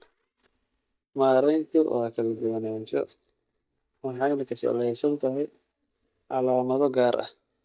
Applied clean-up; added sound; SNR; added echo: neural mask model DeepFilterNet 3.